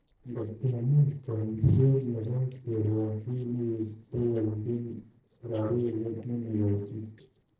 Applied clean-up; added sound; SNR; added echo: neural separator model SepFormer DNS4.